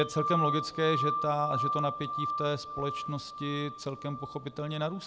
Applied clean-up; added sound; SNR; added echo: none; Wind chime; 2 dB; none.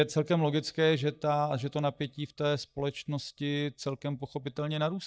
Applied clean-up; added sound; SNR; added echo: neural mask model DeepFilterNet 3.